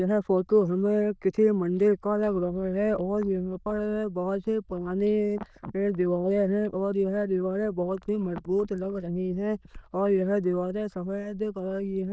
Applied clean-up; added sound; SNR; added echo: neural diffusion model UNIVERSE++.